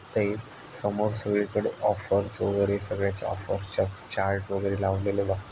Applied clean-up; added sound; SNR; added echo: none; none; none; none.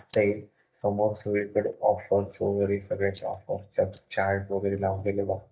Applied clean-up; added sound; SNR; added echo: neural mask model DeepFilterNet 3.